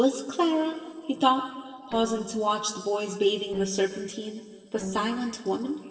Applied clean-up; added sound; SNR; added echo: neural separator model SepFormer DNS4.